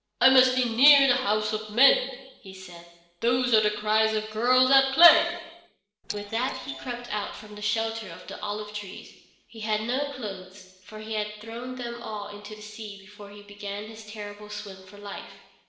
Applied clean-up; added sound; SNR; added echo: neural separator model SepFormer DNS4.